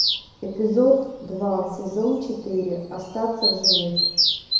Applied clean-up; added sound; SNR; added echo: none; Bird vocalization, bird call, bird song; 2 dB; reverberation time 1.0 s.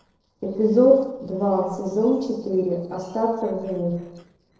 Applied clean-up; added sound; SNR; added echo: neural separator model SepFormer DNS4.